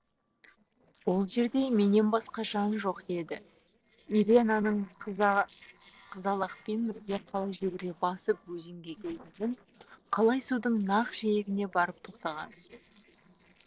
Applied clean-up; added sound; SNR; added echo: neural separator model SepFormer DNS4.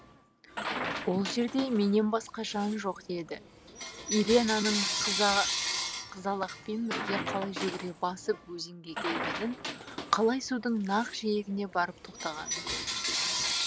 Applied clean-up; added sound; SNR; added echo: none; Coin (dropping) / Bell; 4 dB; none.